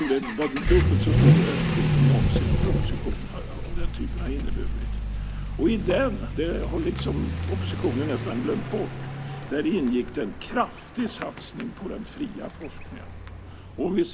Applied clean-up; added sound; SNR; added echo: none; Accelerating, revving, vroom / Vehicle; -3 dB; none.